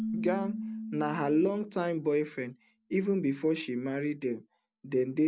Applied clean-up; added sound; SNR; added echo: none; Keyboard (musical); 10 dB; none.